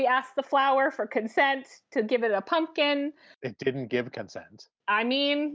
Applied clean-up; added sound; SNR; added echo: none; none; none; none.